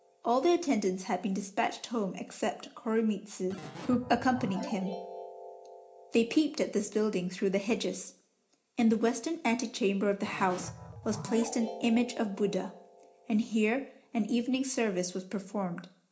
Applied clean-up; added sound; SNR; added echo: none; Keyboard (musical); 16 dB; reverberation time 0.4 s.